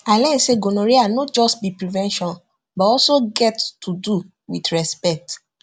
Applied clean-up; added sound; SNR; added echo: none; none; none; none.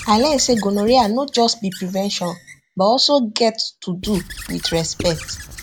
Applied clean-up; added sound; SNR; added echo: none; Squeak / Writing; 16 dB; none.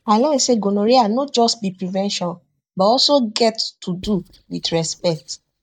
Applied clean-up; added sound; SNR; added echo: neural mask model DeepFilterNet 3.